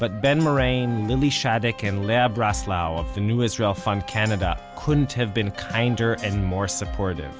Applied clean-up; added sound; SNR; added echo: none; none; none; none.